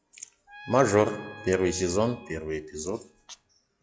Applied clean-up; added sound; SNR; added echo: classical method log-MMSE.